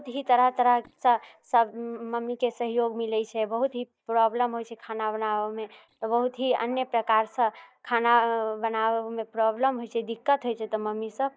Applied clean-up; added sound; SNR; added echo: neural mask model DeepFilterNet 3.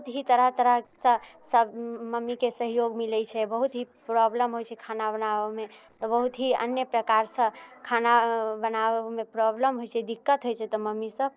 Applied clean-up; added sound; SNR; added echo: neural separator model SepFormer DNS4.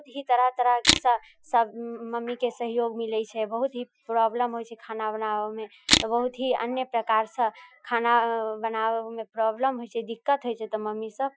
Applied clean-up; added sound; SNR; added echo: classical method Wiener filter.